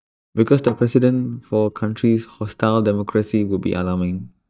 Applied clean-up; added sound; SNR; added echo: neural mask model DeepFilterNet 3.